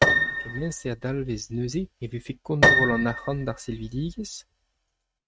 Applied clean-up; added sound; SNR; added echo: neural mask model RNNoise.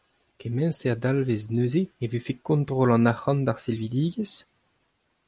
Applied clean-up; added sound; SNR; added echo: none; none; none; none.